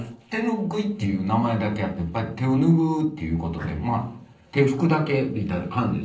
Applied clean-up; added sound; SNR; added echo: neural separator model SepFormer DNS4.